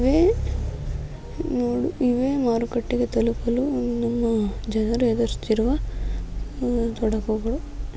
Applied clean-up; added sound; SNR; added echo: none; none; none; none.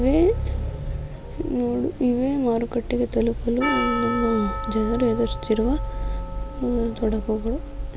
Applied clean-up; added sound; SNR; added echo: none; Percussion; 11 dB; none.